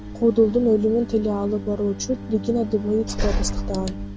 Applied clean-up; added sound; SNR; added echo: none; Bowed string instrument; 12 dB; none.